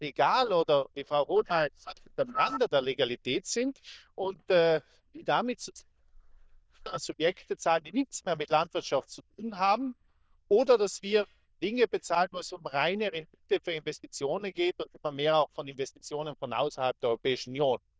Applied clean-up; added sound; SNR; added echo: neural diffusion model UNIVERSE++.